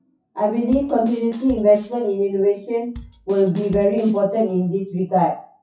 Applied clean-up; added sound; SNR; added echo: classical method WPE with log-MMSE.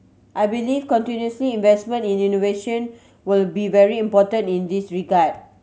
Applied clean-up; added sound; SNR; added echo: none; none; none; none.